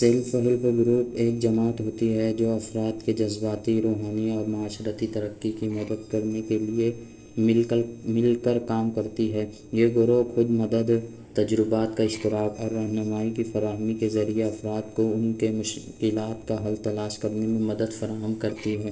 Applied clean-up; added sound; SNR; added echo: neural separator model SepFormer DNS4.